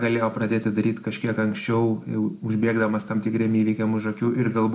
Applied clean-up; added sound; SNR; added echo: none; none; none; none.